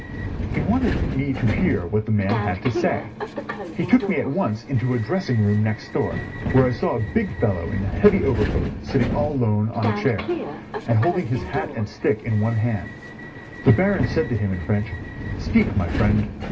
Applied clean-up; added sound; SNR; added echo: none; Subway, metro, underground; 6 dB; reverberation time 0.4 s.